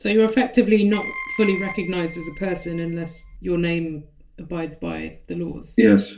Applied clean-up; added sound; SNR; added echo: none; Keyboard (musical); 13 dB; reverberation time 0.2 s.